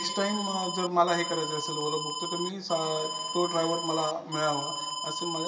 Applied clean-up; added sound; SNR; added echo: none; Alarm; 4 dB; reverberation time 1.8 s.